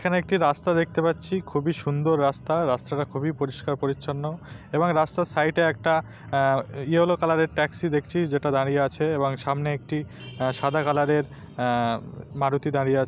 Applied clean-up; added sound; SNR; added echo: none; none; none; none.